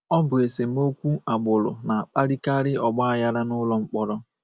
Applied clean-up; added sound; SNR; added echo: none; none; none; none.